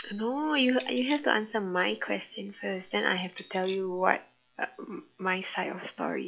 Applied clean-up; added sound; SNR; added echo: classical method log-MMSE.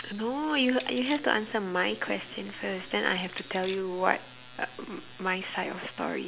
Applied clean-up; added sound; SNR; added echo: none; Crushing; 15 dB; none.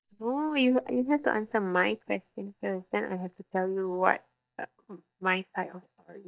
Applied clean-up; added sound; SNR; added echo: neural mask model DeepFilterNet 3.